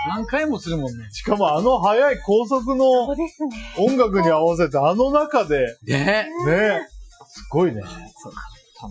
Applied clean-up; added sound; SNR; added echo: classical method Wiener filter.